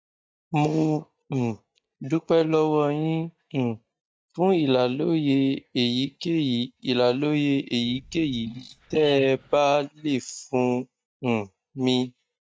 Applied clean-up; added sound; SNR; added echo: neural mask model DeepFilterNet 3.